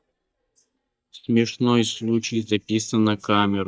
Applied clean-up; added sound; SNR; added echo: neural mask model DeepFilterNet 3.